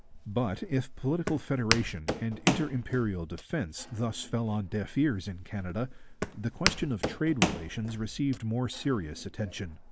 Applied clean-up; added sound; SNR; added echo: none; Walk, footsteps; 4 dB; none.